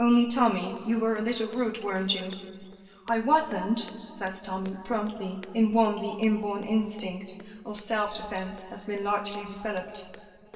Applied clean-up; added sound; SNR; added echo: neural separator model SepFormer DNS4.